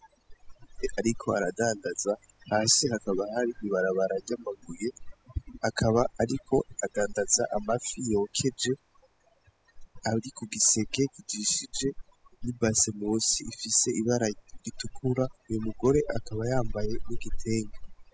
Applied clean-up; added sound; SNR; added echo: classical method spectral subtraction.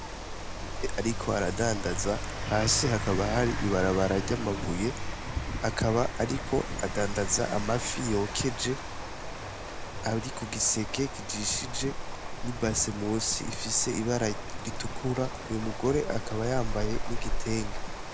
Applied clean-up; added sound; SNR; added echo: none; Thunder + Rain; 3 dB; none.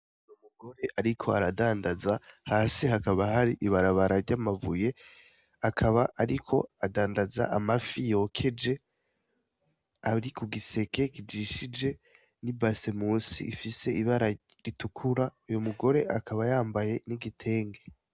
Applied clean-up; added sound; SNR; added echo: none; none; none; none.